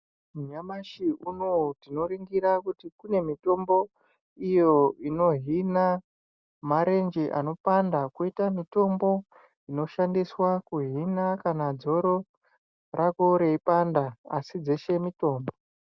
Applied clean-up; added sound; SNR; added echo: none; none; none; none.